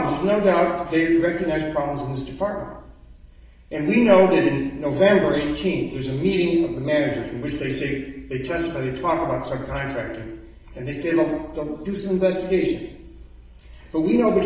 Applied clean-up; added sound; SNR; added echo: none; none; none; reverberation time 0.9 s.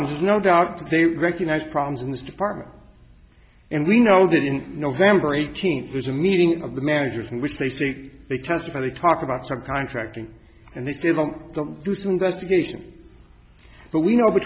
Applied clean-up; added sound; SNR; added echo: none; none; none; none.